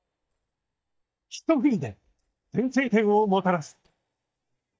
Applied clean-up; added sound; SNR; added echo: neural mask model DeepFilterNet 3.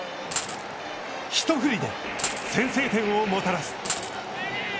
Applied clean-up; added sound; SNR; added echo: none; Gunshot, gunfire + Coin (dropping); 7 dB; none.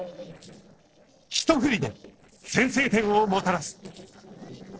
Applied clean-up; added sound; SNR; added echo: neural separator model SepFormer DNS4.